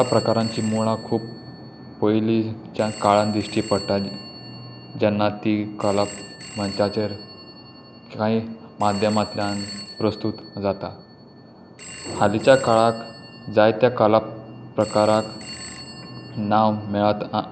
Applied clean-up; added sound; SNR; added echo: none; Telephone; 16 dB; none.